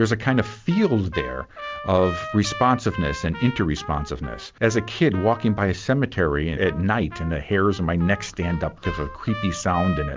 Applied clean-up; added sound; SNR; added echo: none; Trumpet; 14 dB; none.